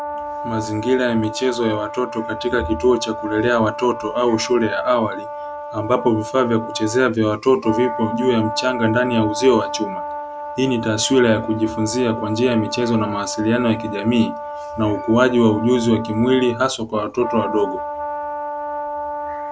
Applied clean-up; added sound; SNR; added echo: none; Brass instrument; 9 dB; none.